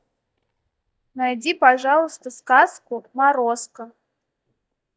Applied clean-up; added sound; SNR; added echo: neural mask model DeepFilterNet 3.